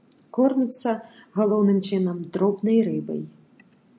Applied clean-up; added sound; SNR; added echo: none; none; none; none.